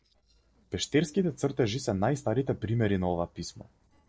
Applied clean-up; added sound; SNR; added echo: neural separator model SepFormer DNS4.